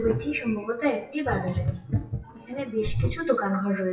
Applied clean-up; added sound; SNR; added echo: classical method WPE with log-MMSE.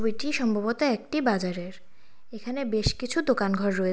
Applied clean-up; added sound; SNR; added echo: none; none; none; none.